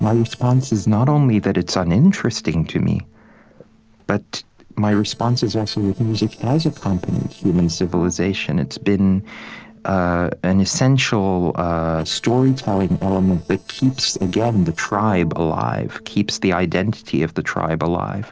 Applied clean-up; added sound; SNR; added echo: neural separator model SepFormer DNS4.